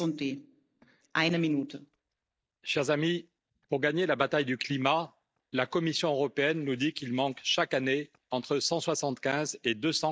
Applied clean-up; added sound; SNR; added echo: neural mask model DeepFilterNet 3.